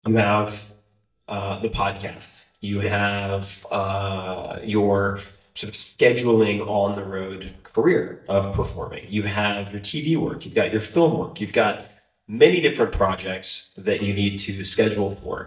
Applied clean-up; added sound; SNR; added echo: neural mask model DeepFilterNet 3.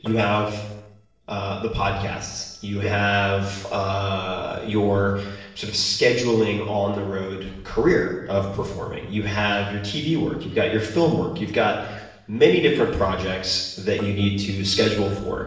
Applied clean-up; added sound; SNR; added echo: neural separator model SepFormer DNS4.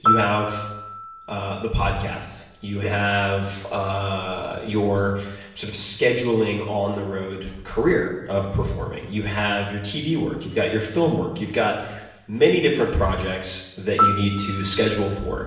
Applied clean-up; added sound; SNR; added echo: none; Piano; 9 dB; reverberation time 0.9 s.